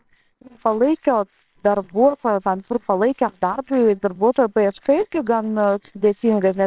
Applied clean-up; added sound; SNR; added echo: neural separator model SepFormer WHAMR!.